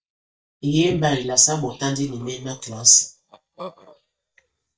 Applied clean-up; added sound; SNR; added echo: neural mask model DeepFilterNet 3.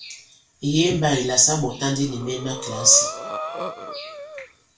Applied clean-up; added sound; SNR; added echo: none; Breathing; 10 dB; reverberation time 0.3 s.